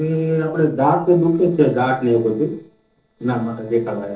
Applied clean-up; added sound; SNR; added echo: neural separator model SepFormer DNS4.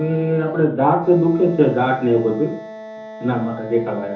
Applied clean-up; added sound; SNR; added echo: none; Wind instrument, woodwind instrument; 16 dB; reverberation time 0.7 s.